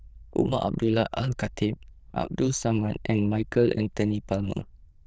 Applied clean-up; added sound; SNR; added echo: neural diffusion model UNIVERSE++.